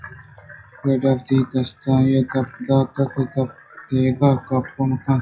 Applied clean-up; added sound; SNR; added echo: classical method WPE with log-MMSE.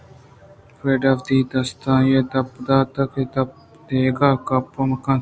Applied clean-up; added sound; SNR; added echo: none; none; none; none.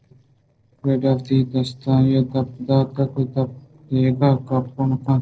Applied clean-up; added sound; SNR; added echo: neural separator model SepFormer DNS4.